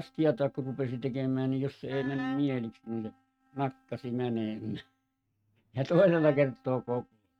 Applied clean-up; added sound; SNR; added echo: neural mask model RNNoise.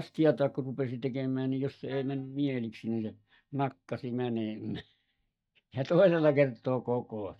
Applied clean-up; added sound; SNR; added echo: neural mask model DeepFilterNet 3.